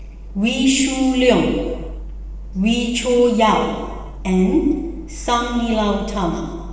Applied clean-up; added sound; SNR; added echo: none; none; none; reverberation time 1.3 s.